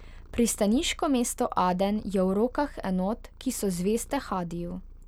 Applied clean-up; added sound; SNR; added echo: none; Purr; 17 dB; none.